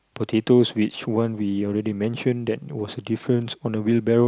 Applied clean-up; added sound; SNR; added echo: none; none; none; none.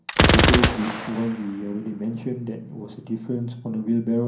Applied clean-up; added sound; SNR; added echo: none; Gunshot, gunfire; -2 dB; reverberation time 0.6 s.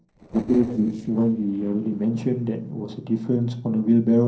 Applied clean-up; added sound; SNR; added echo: neural separator model SepFormer DNS4.